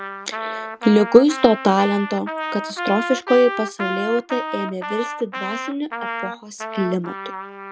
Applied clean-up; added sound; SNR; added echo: none; Trumpet; 8 dB; none.